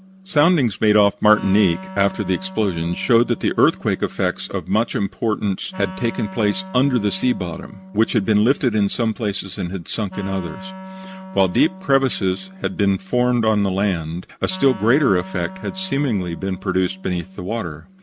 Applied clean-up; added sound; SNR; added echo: none; Wind instrument, woodwind instrument; 17 dB; none.